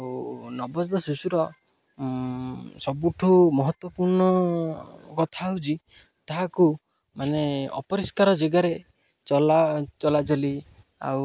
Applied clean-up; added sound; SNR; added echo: none; none; none; none.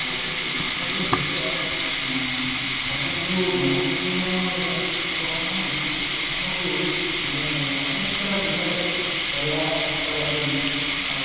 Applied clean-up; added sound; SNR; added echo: none; Sink (filling or washing); -4 dB; reverberation time 2.1 s.